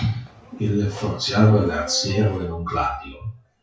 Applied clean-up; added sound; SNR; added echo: classical method WPE with log-MMSE.